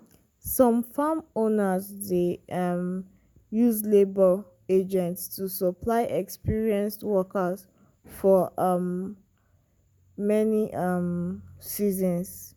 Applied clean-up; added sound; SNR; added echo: none; none; none; none.